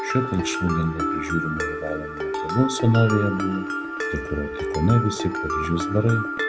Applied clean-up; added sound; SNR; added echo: none; Mallet percussion; 3 dB; none.